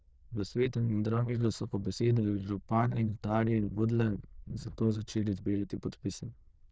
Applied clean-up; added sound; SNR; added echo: neural diffusion model UNIVERSE++.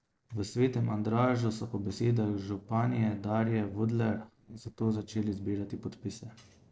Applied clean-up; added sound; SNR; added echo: neural separator model SepFormer DNS4.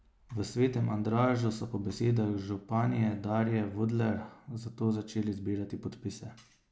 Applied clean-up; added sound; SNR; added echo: none; none; none; none.